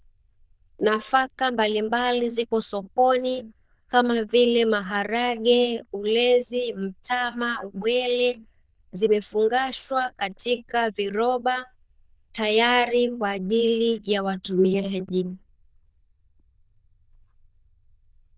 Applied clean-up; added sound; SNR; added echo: neural diffusion model UNIVERSE++.